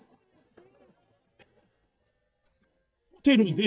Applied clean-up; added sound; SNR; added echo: neural mask model DeepFilterNet 3.